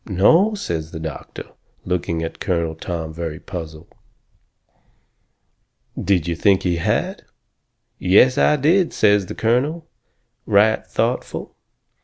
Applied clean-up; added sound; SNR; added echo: none; none; none; none.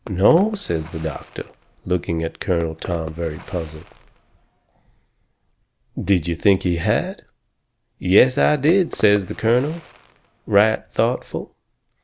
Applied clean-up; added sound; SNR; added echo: none; Fireworks; 19 dB; none.